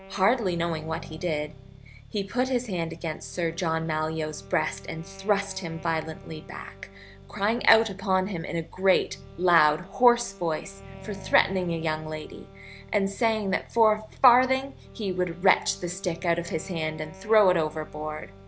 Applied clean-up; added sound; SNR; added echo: none; Accelerating, revving, vroom + Wind instrument, woodwind instrument; 18 dB; none.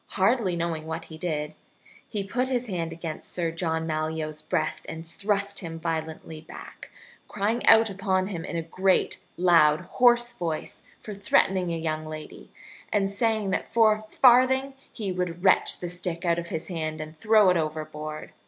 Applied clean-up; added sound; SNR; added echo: none; none; none; none.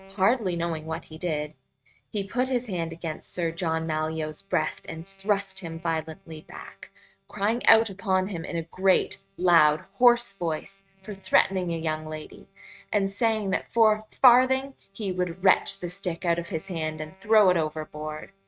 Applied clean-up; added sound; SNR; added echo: neural mask model RNNoise.